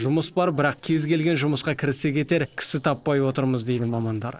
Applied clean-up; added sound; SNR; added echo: neural separator model SepFormer DNS4.